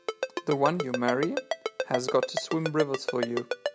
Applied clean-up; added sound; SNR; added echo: none; Ringtone; 3 dB; none.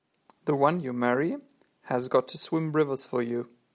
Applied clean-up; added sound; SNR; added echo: none; none; none; none.